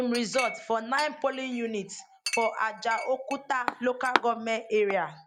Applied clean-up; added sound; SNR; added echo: none; Chink, clink; 8 dB; none.